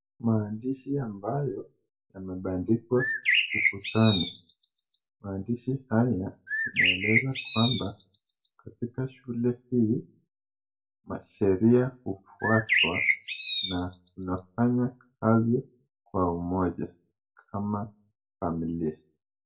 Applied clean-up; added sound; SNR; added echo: none; Bird; -1 dB; reverberation time 0.2 s.